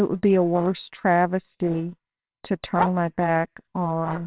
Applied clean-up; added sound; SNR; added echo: neural separator model SepFormer WHAMR!.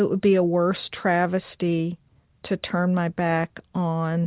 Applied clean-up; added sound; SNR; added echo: none; none; none; none.